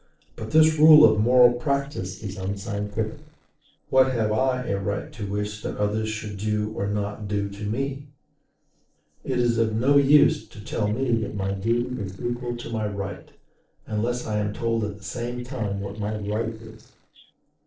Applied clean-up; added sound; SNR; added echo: neural separator model SepFormer DNS4.